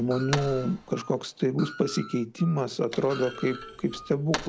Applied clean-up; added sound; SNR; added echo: none; Screech + Thump, thud; 12 dB; none.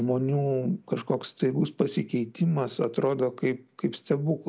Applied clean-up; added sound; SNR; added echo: none; none; none; none.